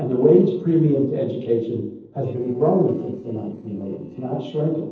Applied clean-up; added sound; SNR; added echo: neural separator model SepFormer DNS4.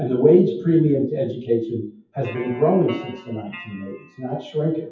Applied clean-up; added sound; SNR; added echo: classical method WPE with log-MMSE.